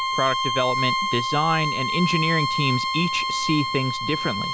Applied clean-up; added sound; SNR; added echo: none; Bowed string instrument; 0 dB; none.